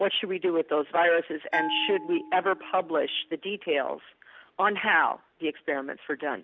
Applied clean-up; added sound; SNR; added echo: none; Bell; 14 dB; none.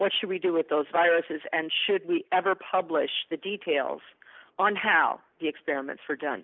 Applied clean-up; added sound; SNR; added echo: neural mask model Resemble Enhance denoiser.